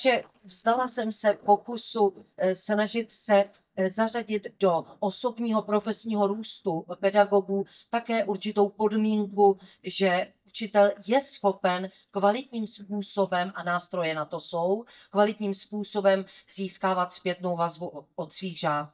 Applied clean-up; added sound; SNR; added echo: neural mask model DeepFilterNet 3.